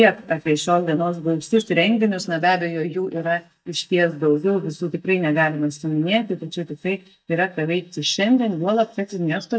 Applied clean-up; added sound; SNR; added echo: neural mask model DeepFilterNet 3.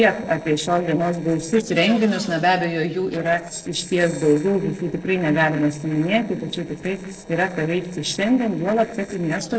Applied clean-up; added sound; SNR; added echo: neural separator model SepFormer DNS4.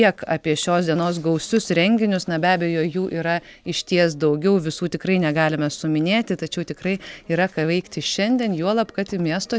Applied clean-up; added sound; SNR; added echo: none; none; none; none.